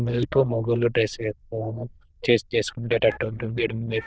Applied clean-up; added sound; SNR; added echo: neural diffusion model UNIVERSE++.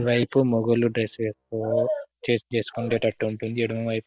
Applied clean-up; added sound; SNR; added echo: neural mask model Resemble Enhance denoiser.